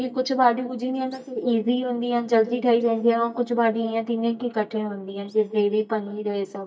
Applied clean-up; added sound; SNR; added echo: neural mask model DeepFilterNet 3.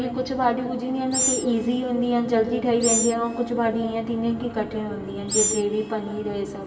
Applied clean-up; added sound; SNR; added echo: none; Animal; 4 dB; reverberation time 1.4 s.